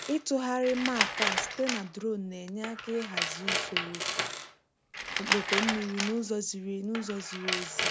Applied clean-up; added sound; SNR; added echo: none; Tools; 0 dB; none.